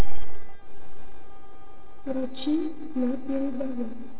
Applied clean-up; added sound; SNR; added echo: neural separator model SepFormer DNS4.